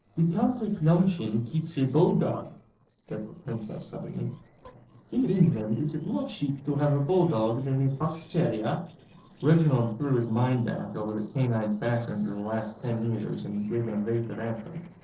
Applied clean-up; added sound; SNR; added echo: neural separator model SepFormer DNS4.